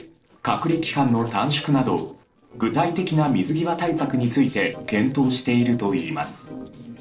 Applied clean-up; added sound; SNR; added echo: neural separator model SepFormer DNS4.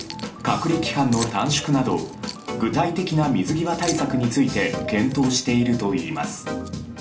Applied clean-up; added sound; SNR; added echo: none; Keys jangling; 19 dB; reverberation time 0.4 s.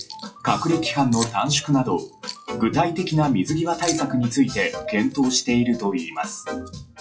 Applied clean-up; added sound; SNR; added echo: classical method WPE with log-MMSE.